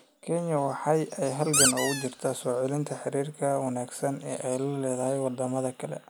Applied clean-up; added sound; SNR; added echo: none; Squeak; -3 dB; none.